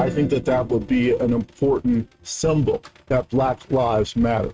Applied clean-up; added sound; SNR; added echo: neural mask model RNNoise.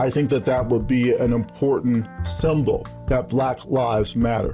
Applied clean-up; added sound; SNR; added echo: none; none; none; none.